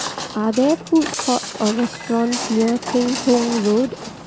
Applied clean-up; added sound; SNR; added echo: none; Walk, footsteps; 9 dB; none.